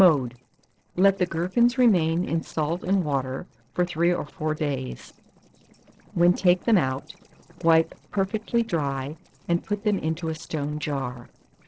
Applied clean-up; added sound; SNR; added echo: neural separator model SepFormer DNS4.